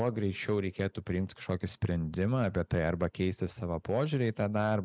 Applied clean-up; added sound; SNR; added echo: none; none; none; none.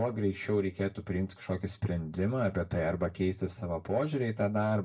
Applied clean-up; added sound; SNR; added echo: none; none; none; reverberation time 0.2 s.